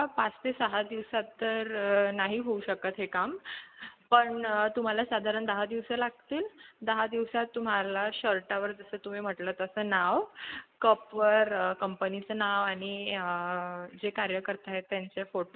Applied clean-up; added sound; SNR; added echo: none; none; none; none.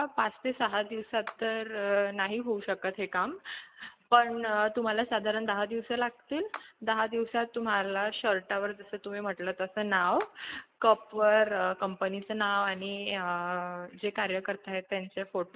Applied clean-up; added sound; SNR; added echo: neural mask model DeepFilterNet 3.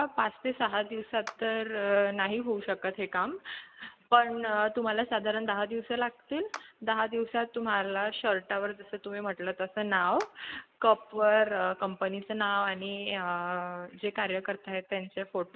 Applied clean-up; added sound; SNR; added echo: none; Clapping; 19 dB; none.